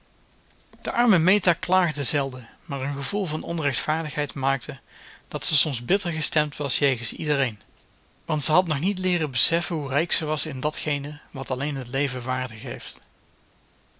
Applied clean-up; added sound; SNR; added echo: none; none; none; none.